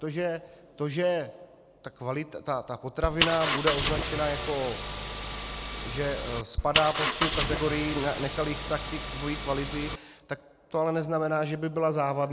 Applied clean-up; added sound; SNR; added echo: none; Engine; 1 dB; none.